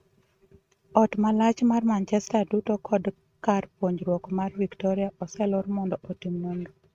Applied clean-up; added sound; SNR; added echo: neural mask model RNNoise.